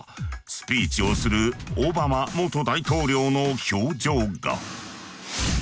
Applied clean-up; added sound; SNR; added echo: none; Boom; 11 dB; none.